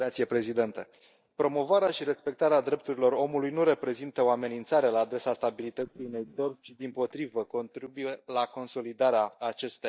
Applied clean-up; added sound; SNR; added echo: neural mask model DeepFilterNet 3.